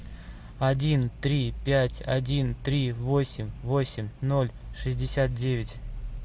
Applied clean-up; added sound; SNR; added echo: none; none; none; none.